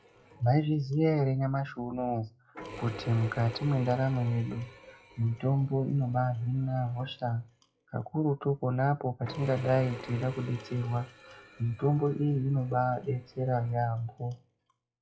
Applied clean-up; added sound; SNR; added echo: classical method WPE with log-MMSE.